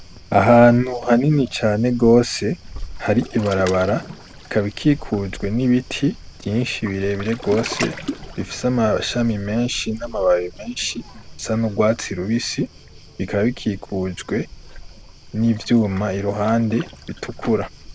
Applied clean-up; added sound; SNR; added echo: none; Waves, surf; 15 dB; none.